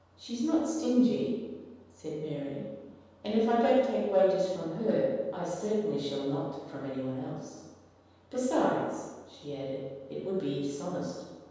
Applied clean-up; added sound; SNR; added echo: none; none; none; reverberation time 1.2 s.